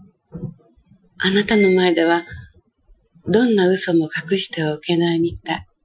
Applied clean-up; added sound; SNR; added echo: classical method Wiener filter.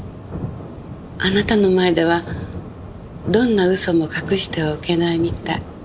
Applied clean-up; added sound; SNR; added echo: none; none; none; none.